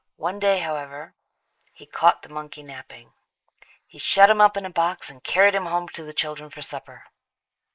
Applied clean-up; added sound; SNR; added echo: neural mask model Resemble Enhance denoiser.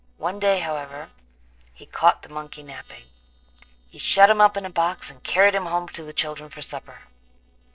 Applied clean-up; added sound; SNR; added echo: neural separator model SepFormer DNS4.